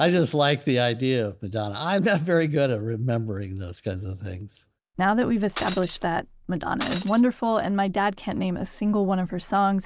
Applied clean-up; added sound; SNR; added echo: none; Shatter; 11 dB; none.